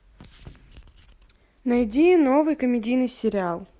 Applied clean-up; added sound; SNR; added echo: none; none; none; none.